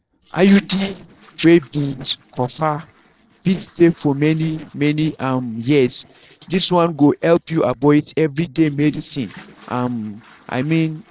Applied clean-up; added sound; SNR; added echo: neural separator model SepFormer DNS4.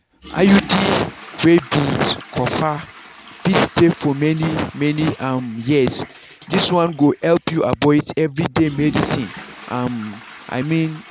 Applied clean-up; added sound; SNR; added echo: none; Toilet flush / Water; 18 dB; none.